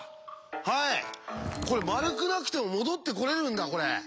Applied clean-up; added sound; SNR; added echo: none; Walk, footsteps; 8 dB; none.